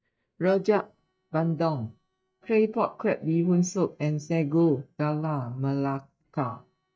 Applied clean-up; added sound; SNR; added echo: neural mask model DeepFilterNet 3.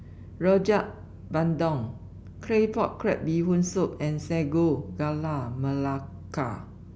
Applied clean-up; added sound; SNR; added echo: none; none; none; none.